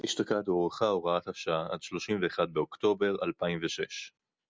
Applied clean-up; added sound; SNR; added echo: none; none; none; none.